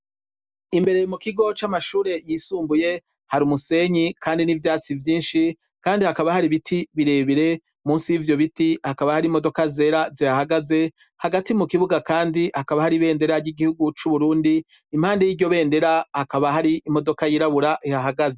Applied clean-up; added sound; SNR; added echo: none; none; none; none.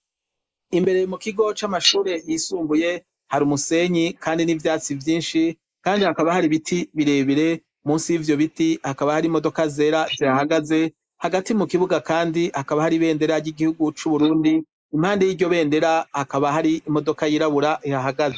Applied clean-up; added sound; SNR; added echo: neural mask model Resemble Enhance denoiser.